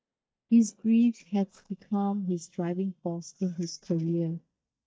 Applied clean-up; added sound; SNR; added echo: neural mask model DeepFilterNet 3.